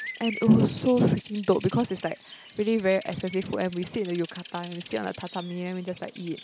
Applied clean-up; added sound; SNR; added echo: none; Bird vocalization, bird call, bird song; 17 dB; none.